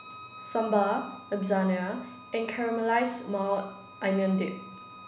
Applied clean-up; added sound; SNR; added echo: none; Bowed string instrument; 18 dB; none.